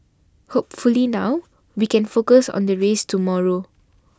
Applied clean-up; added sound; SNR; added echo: none; none; none; none.